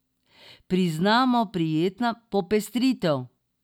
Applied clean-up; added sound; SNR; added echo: none; none; none; none.